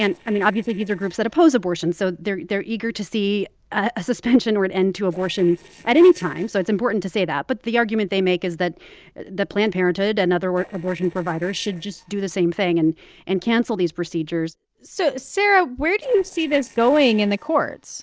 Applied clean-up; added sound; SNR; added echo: neural separator model SepFormer DNS4.